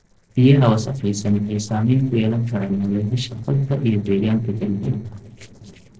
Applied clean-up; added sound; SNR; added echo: neural separator model SepFormer DNS4.